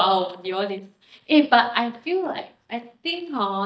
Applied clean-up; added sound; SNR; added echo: neural mask model DeepFilterNet 3.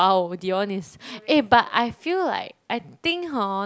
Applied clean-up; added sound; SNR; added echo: none; none; none; none.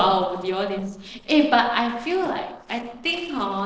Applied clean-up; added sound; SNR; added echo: neural separator model SepFormer DNS4.